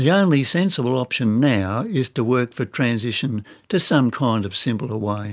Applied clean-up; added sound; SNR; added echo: none; none; none; none.